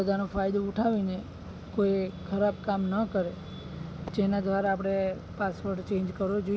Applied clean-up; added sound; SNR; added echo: none; none; none; none.